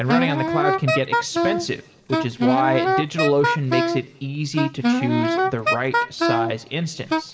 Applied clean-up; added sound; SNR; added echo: none; Wind instrument, woodwind instrument; -1 dB; reverberation time 1.2 s.